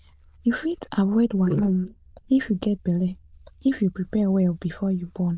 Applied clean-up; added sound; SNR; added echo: neural diffusion model UNIVERSE++.